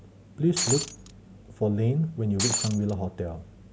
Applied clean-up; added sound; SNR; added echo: none; Shatter; 1 dB; none.